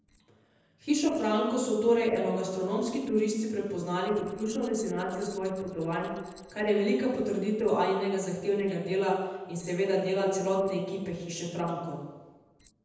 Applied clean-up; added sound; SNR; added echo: neural separator model SepFormer DNS4.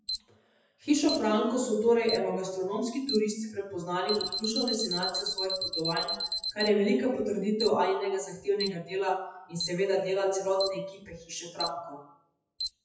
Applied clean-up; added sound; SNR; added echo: classical method WPE with log-MMSE.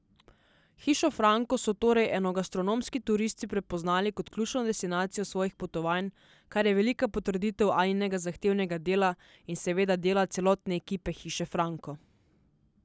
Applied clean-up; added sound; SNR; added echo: none; none; none; none.